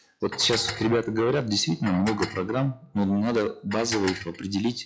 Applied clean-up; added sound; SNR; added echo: classical method log-MMSE.